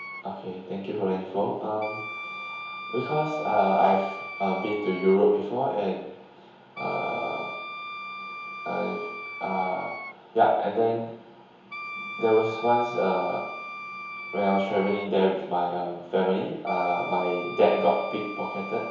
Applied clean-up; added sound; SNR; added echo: none; Wind instrument, woodwind instrument; 12 dB; reverberation time 1.0 s.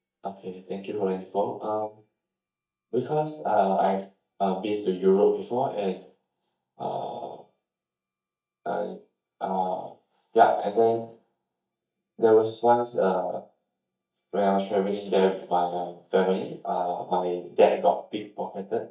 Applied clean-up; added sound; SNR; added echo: neural mask model DeepFilterNet 3.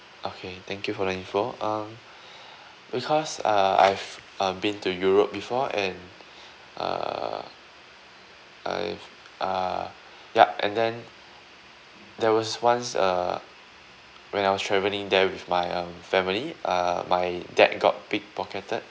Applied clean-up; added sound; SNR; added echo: none; none; none; none.